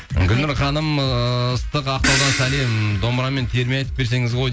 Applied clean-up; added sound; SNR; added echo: none; Crash cymbal; 6 dB; none.